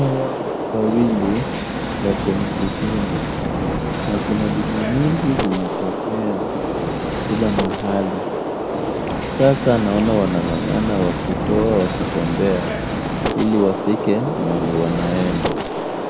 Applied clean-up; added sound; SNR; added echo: none; Gunshot, gunfire; 1 dB; none.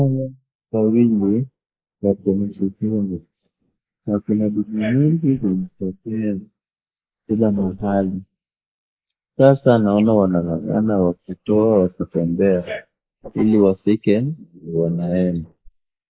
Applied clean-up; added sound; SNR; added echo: neural mask model Resemble Enhance denoiser.